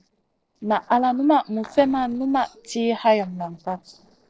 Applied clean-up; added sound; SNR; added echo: neural separator model SepFormer DNS4.